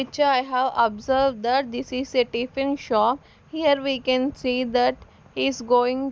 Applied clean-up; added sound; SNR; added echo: none; none; none; none.